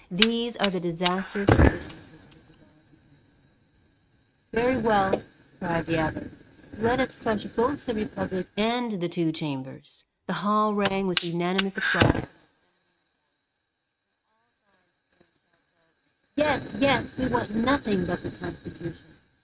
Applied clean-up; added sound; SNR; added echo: neural mask model RNNoise.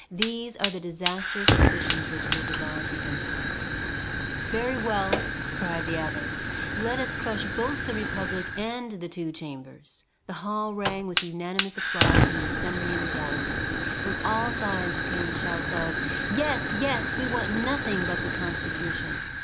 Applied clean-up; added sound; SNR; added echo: none; Fire; -4 dB; none.